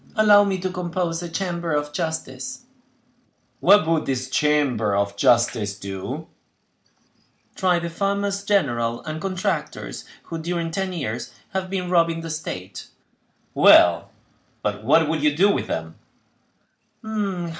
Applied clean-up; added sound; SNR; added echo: none; none; none; none.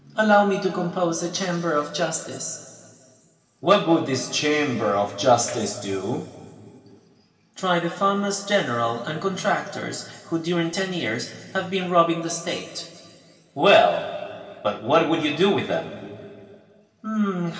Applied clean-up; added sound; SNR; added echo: none; none; none; reverberation time 2.3 s.